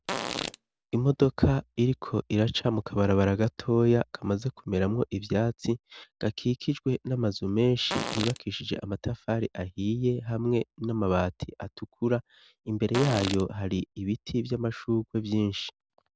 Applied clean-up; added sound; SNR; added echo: none; Fart; 7 dB; none.